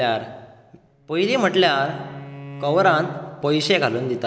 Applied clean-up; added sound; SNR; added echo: none; Bowed string instrument; 16 dB; none.